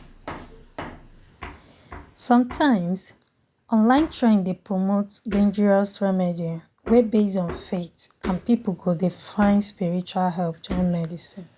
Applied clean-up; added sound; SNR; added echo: none; Hammer; 18 dB; none.